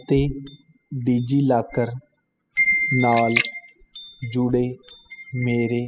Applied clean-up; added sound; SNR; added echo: classical method spectral subtraction.